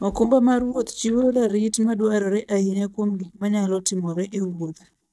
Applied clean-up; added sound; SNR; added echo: neural mask model DeepFilterNet 3.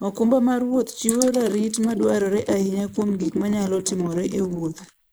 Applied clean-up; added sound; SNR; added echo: neural mask model Resemble Enhance denoiser.